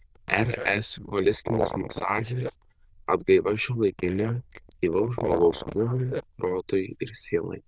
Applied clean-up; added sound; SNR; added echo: neural diffusion model UNIVERSE++.